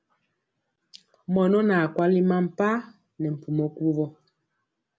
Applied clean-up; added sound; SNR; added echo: none; none; none; none.